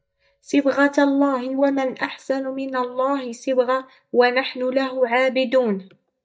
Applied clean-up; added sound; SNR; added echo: neural mask model DeepFilterNet 3.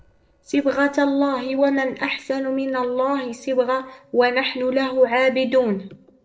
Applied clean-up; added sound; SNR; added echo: neural separator model SepFormer DNS4.